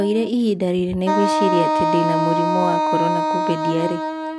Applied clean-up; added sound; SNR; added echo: none; Wind instrument, woodwind instrument; -1 dB; none.